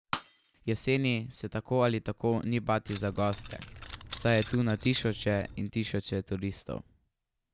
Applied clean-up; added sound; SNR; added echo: none; Keys jangling + Shatter; 6 dB; none.